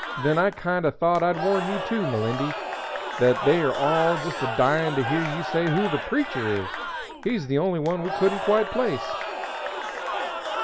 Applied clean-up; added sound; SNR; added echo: none; Crowd / Cheering; 6 dB; none.